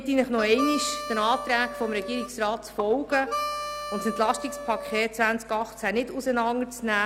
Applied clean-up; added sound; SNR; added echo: none; Harmonica; 8 dB; none.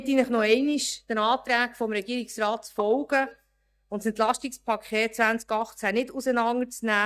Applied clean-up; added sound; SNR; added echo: neural mask model DeepFilterNet 3.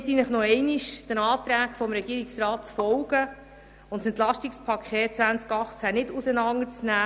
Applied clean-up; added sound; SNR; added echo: none; none; none; none.